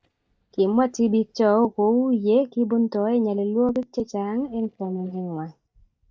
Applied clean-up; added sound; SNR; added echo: neural mask model DeepFilterNet 3.